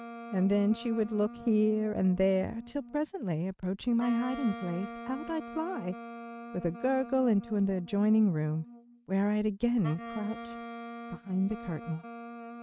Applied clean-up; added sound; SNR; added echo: neural mask model RNNoise.